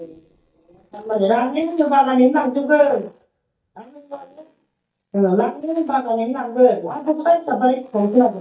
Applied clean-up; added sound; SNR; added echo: neural mask model DeepFilterNet 3.